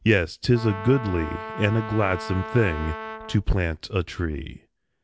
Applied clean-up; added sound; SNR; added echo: none; Brass instrument; 11 dB; none.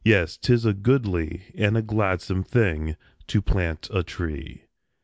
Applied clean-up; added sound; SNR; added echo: none; none; none; none.